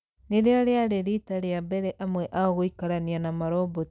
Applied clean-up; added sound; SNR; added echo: none; none; none; none.